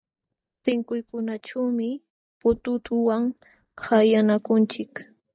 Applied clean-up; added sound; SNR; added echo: neural mask model DeepFilterNet 3.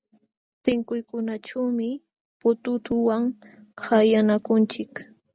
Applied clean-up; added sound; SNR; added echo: none; none; none; none.